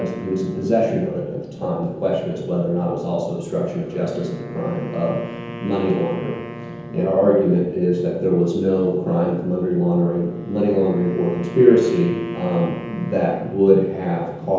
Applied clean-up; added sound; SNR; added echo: none; Wind instrument, woodwind instrument; 17 dB; reverberation time 0.9 s.